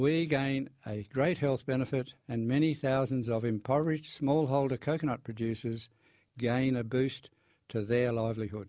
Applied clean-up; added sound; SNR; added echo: none; none; none; none.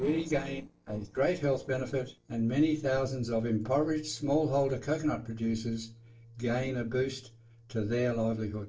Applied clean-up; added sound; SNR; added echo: neural separator model SepFormer DNS4.